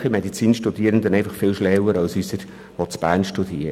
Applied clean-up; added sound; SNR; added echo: none; none; none; none.